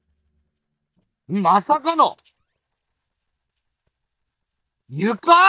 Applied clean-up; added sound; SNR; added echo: neural mask model DeepFilterNet 3.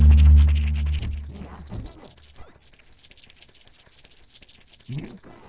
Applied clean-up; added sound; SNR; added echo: neural separator model SepFormer DNS4.